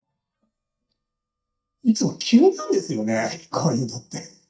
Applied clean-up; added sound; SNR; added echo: neural mask model DeepFilterNet 3.